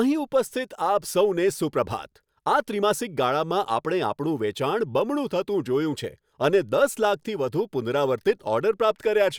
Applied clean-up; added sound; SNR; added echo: none; none; none; none.